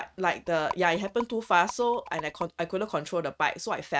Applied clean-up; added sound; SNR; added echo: neural mask model RNNoise.